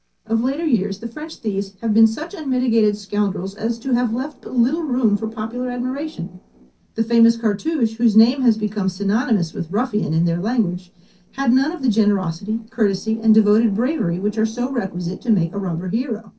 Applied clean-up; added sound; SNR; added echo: neural separator model SepFormer DNS4.